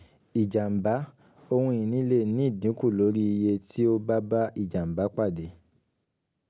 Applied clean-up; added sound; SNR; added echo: none; none; none; none.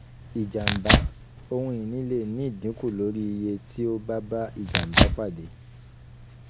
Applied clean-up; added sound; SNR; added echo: none; Tearing; -2 dB; none.